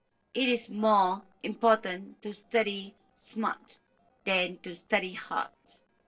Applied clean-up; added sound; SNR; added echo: neural separator model SepFormer DNS4.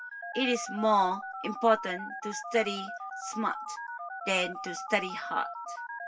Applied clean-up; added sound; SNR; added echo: classical method WPE with log-MMSE.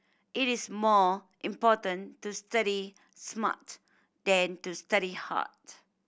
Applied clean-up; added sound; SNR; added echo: none; none; none; none.